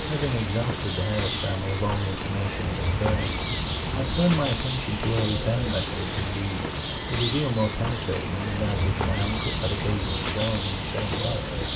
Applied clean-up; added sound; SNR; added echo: none; Animal + Bird; -1 dB; none.